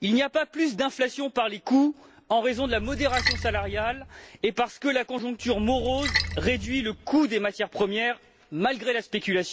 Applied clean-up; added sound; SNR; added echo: none; Splash, splatter; 6 dB; none.